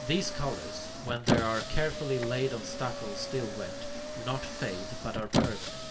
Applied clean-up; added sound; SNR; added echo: none; Squeak; 2 dB; reverberation time 0.7 s.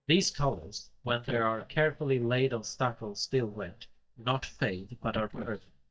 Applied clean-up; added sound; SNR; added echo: neural mask model DeepFilterNet 3.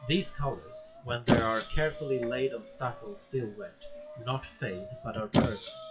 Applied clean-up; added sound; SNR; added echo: classical method WPE with log-MMSE.